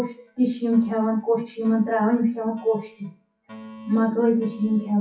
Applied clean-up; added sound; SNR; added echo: classical method WPE with log-MMSE.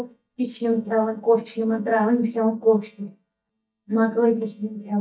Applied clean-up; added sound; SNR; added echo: neural mask model DeepFilterNet 3.